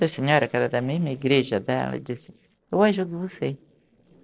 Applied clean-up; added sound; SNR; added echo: neural separator model SepFormer DNS4.